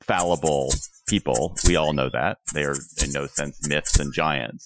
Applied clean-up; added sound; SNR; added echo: classical method Wiener filter.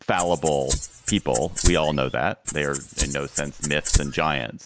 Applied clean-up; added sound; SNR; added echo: none; Rattle (instrument); 2 dB; none.